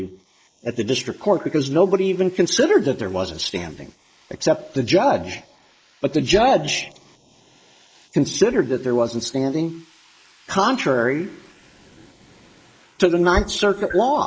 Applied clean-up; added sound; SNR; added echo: neural mask model Resemble Enhance denoiser.